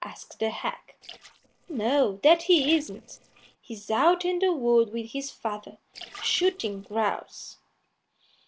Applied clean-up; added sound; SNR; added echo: neural separator model SepFormer DNS4.